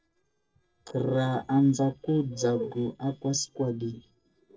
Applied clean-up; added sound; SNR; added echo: neural separator model SepFormer DNS4.